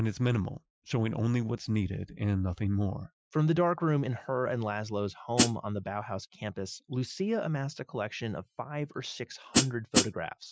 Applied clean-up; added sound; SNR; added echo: classical method Wiener filter.